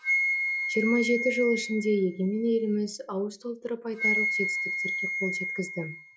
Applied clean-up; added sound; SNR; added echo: classical method log-MMSE.